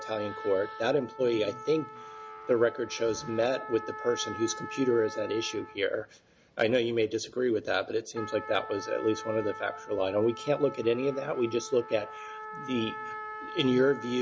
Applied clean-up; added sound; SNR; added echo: none; Trumpet; 13 dB; none.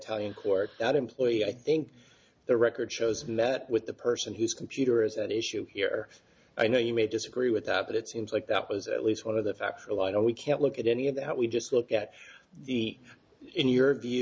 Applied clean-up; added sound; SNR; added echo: none; none; none; none.